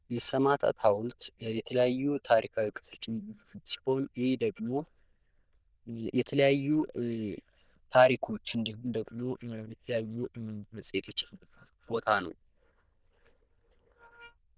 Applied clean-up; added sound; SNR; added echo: neural diffusion model UNIVERSE++.